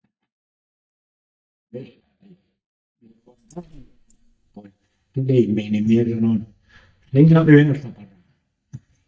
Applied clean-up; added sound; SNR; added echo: neural mask model DeepFilterNet 3.